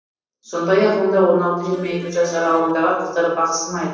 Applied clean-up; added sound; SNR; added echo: neural separator model SepFormer DNS4.